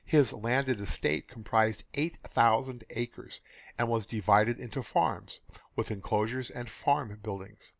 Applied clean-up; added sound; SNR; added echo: none; none; none; none.